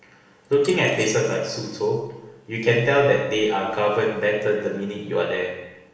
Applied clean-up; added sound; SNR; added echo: none; Coin (dropping); 20 dB; reverberation time 0.9 s.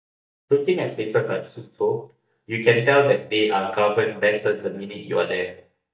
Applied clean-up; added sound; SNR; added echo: neural mask model DeepFilterNet 3.